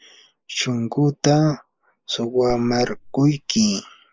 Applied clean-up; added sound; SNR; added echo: neural mask model Resemble Enhance denoiser.